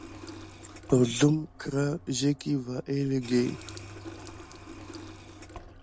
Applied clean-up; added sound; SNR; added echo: none; Water tap, faucet; 15 dB; none.